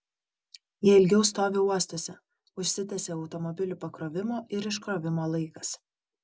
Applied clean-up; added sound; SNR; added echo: none; none; none; none.